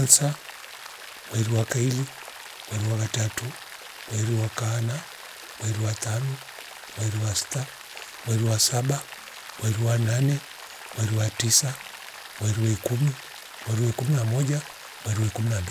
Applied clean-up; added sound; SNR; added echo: none; Rain; 15 dB; none.